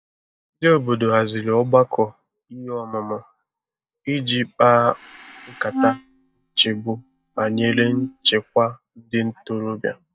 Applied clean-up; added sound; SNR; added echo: neural mask model DeepFilterNet 3.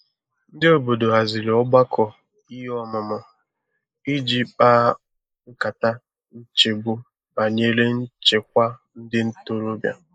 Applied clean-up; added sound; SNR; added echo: neural mask model Resemble Enhance denoiser.